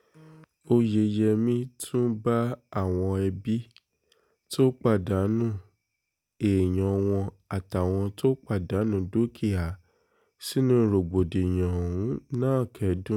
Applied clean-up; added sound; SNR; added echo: none; none; none; none.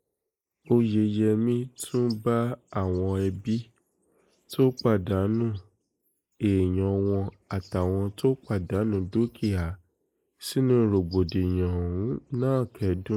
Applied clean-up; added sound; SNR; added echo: neural mask model Resemble Enhance denoiser.